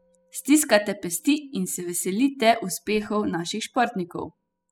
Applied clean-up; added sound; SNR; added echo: classical method spectral subtraction.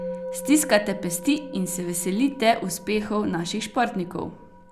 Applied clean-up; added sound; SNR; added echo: none; Musical instrument; 13 dB; none.